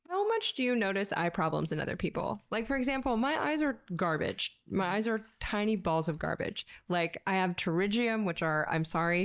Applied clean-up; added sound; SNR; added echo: neural mask model DeepFilterNet 3.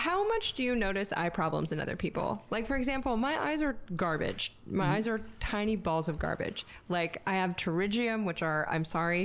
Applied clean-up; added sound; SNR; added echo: none; Bathtub (filling or washing); 14 dB; none.